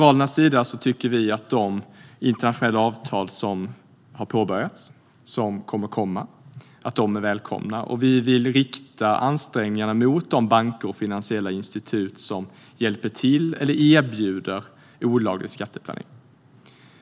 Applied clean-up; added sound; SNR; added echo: none; none; none; none.